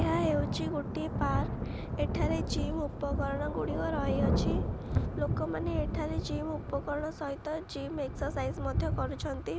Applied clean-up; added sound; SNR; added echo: none; Thunder / Rain; -2 dB; none.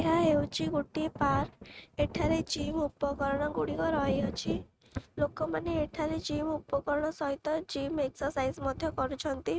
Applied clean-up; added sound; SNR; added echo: neural mask model RNNoise.